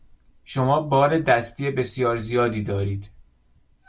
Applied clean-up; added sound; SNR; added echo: none; none; none; none.